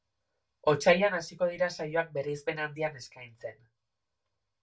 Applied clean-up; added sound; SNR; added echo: none; none; none; reverberation time 0.1 s.